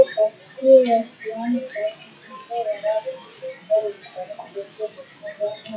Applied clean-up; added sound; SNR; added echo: classical method WPE with log-MMSE.